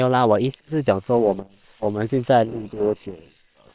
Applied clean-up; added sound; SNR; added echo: neural separator model SepFormer WHAM!.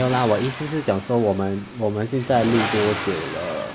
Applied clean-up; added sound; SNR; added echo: none; Accelerating, revving, vroom; 9 dB; none.